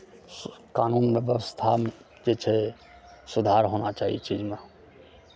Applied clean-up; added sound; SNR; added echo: none; none; none; none.